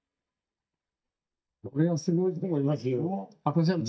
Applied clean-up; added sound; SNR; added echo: neural mask model DeepFilterNet 3.